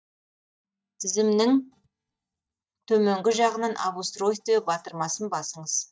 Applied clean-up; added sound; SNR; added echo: neural mask model DeepFilterNet 3.